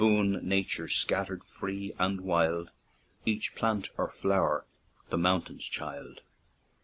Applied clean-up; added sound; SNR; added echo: none; none; none; none.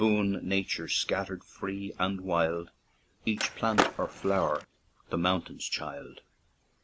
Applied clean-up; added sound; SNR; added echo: none; Skateboard; 1 dB; none.